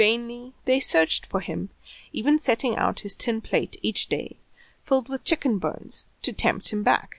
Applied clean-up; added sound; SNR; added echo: none; none; none; none.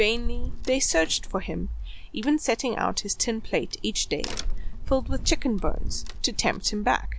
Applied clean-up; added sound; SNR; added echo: none; Crack; 2 dB; none.